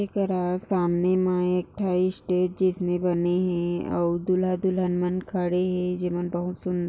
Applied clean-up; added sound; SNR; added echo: none; none; none; none.